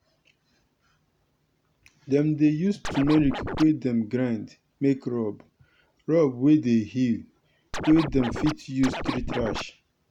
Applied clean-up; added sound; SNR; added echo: none; Scratching (performance technique); 5 dB; none.